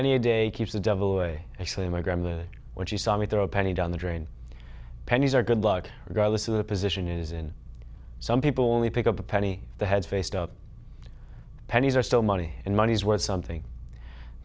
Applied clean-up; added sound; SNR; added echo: none; none; none; none.